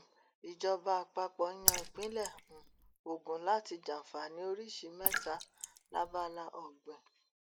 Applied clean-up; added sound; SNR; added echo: neural mask model Resemble Enhance denoiser.